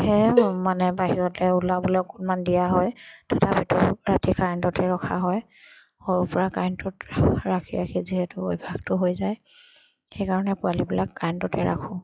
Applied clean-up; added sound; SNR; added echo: classical method log-MMSE.